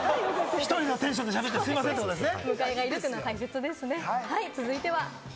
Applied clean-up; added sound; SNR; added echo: none; none; none; none.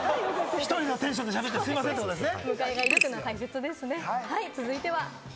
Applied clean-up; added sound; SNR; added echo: none; Frog; 3 dB; none.